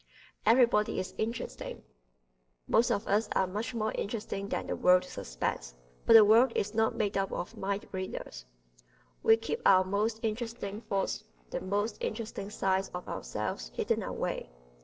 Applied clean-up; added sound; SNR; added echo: neural separator model SepFormer DNS4.